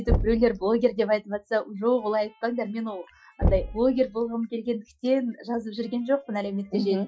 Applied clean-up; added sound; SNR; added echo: classical method Wiener filter.